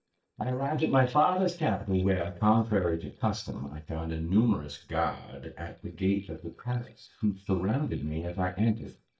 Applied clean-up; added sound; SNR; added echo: neural mask model DeepFilterNet 3.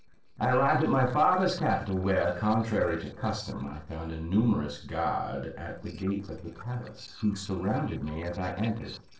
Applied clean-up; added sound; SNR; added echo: neural separator model SepFormer DNS4.